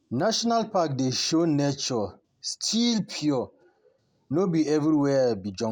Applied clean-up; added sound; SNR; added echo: none; none; none; none.